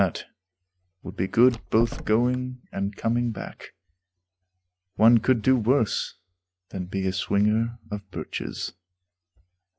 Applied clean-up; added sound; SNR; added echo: classical method log-MMSE.